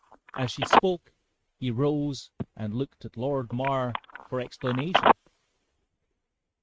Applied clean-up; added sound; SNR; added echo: neural mask model RNNoise.